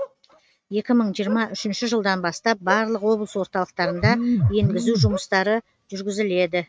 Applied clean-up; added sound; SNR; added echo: neural mask model RNNoise.